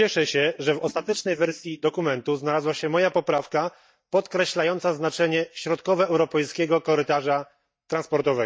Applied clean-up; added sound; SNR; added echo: neural mask model DeepFilterNet 3.